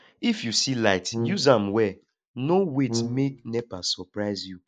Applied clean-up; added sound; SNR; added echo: neural mask model Resemble Enhance denoiser.